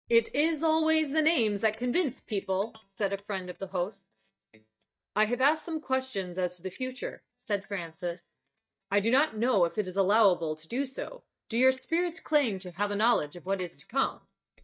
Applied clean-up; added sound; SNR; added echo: neural mask model DeepFilterNet 3.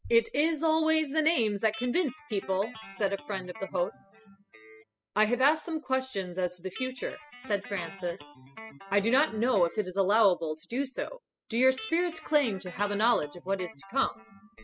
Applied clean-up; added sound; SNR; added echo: classical method spectral subtraction.